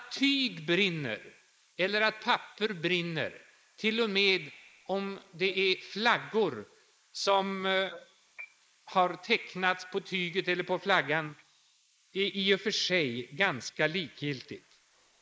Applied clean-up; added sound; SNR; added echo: neural mask model Resemble Enhance denoiser.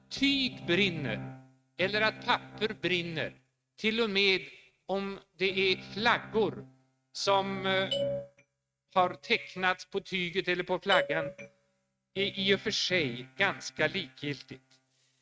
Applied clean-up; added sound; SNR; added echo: neural mask model RNNoise.